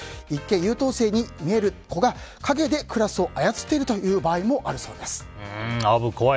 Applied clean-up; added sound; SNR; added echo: none; none; none; none.